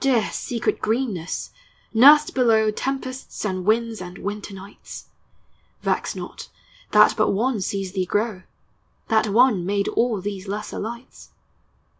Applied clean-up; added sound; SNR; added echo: none; none; none; none.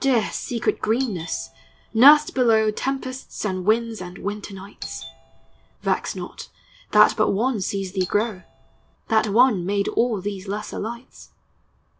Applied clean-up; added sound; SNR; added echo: none; Doorbell; 17 dB; none.